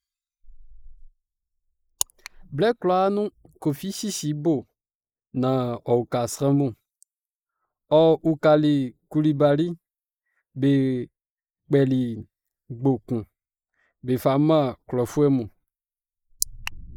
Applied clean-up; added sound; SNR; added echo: neural mask model Resemble Enhance denoiser.